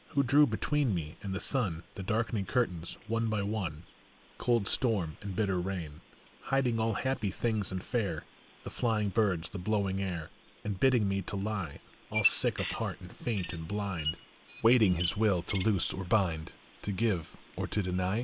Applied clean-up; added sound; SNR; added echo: none; Bird vocalization, bird call, bird song; 15 dB; none.